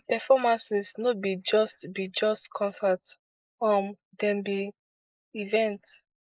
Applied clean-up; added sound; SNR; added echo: neural mask model Resemble Enhance denoiser.